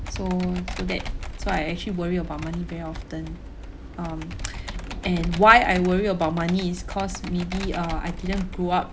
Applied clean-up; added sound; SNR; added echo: none; Computer keyboard; 9 dB; none.